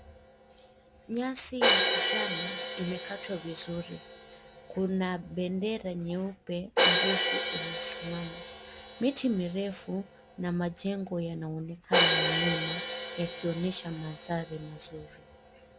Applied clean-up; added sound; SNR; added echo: none; Crash cymbal; -2 dB; none.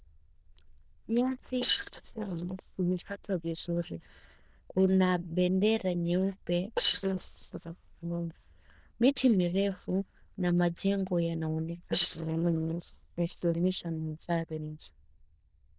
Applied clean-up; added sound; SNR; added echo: neural diffusion model UNIVERSE++.